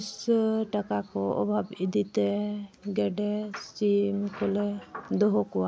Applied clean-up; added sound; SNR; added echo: none; none; none; none.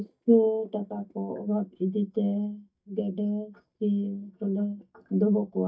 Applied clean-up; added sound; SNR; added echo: neural mask model DeepFilterNet 3.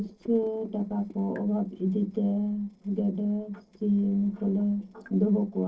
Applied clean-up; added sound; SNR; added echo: neural separator model SepFormer DNS4.